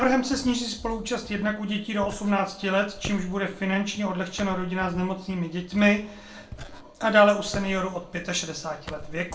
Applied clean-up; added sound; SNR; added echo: none; Walk, footsteps; 16 dB; reverberation time 0.3 s.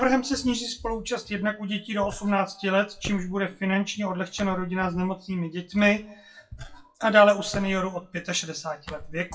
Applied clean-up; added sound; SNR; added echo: classical method WPE with log-MMSE.